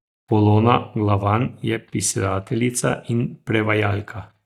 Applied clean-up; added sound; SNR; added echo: neural mask model DeepFilterNet 3.